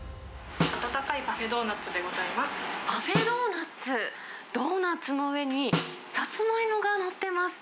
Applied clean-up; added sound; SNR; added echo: none; Snare drum; 6 dB; none.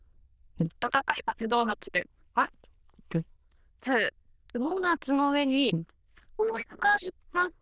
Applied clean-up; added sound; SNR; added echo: neural diffusion model UNIVERSE++.